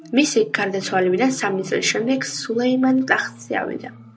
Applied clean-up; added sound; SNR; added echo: none; Marimba, xylophone; 19 dB; none.